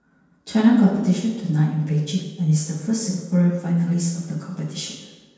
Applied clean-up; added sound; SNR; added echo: none; none; none; reverberation time 1.2 s.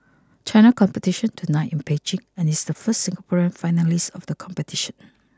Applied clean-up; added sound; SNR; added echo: none; none; none; none.